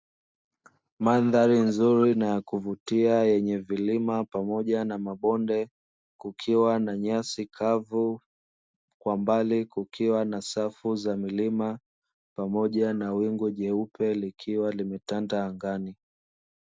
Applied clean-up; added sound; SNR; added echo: none; none; none; none.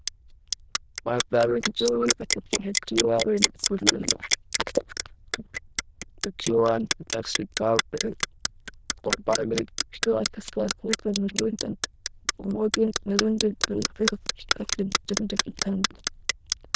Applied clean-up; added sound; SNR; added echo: neural diffusion model UNIVERSE++.